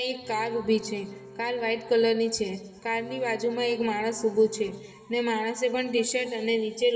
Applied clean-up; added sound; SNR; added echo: none; Bowed string instrument; 19 dB; reverberation time 1.6 s.